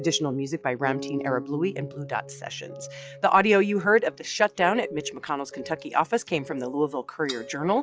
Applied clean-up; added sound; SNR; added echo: classical method log-MMSE.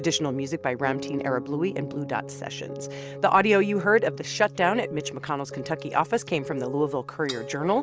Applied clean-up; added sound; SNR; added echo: none; Cutlery, silverware / Dishes, pots, and pans; 16 dB; none.